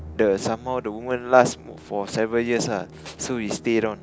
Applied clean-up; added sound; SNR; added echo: none; Musical instrument + Tools; 19 dB; none.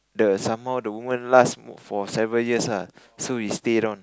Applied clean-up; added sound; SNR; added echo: none; none; none; none.